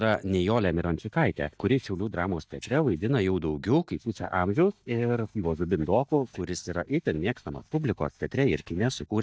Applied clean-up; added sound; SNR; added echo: neural mask model DeepFilterNet 3.